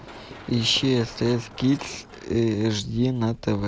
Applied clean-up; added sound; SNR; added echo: none; Run; 19 dB; none.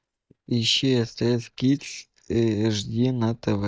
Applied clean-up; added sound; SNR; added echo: neural mask model DeepFilterNet 3.